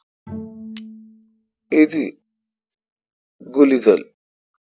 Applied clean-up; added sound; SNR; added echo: none; Bowed string instrument + Cutlery, silverware; 18 dB; none.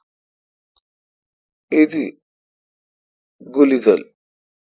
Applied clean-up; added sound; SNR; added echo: neural mask model Resemble Enhance denoiser.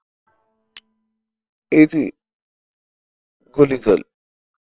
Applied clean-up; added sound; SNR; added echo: neural separator model SepFormer WHAM!.